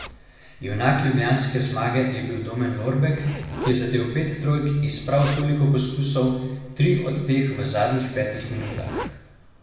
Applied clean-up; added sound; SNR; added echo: none; Zipper (clothing); 16 dB; reverberation time 1.1 s.